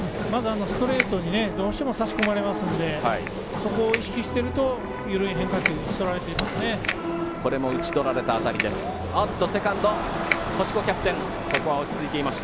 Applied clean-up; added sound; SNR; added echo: none; Crackle; 8 dB; none.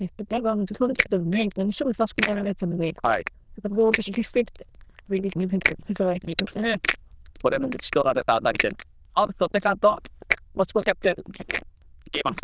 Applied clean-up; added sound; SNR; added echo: neural diffusion model UNIVERSE++.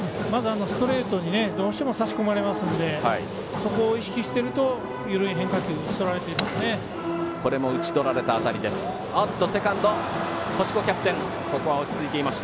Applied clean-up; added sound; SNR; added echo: none; none; none; none.